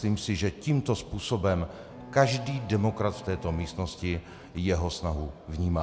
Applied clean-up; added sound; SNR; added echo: none; Bowed string instrument; 18 dB; none.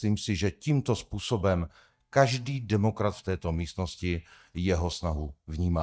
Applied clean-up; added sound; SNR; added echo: neural mask model DeepFilterNet 3.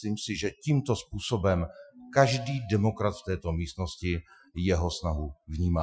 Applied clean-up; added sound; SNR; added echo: classical method Wiener filter.